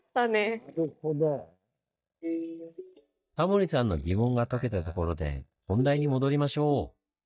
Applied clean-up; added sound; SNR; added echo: neural mask model DeepFilterNet 3.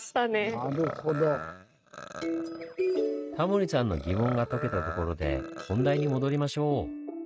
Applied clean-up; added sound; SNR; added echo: neural mask model RNNoise.